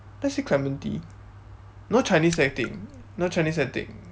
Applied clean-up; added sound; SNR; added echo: none; Raindrop / Splash, splatter; 17 dB; none.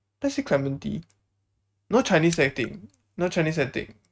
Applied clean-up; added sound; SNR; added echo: neural mask model RNNoise.